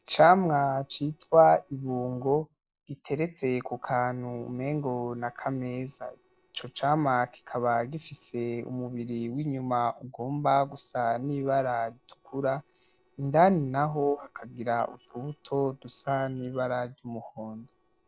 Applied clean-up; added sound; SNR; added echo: neural separator model SepFormer DNS4.